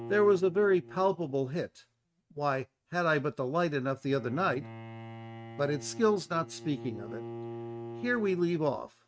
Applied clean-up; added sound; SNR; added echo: neural mask model RNNoise.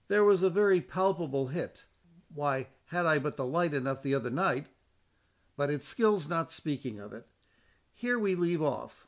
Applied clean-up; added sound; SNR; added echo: none; none; none; none.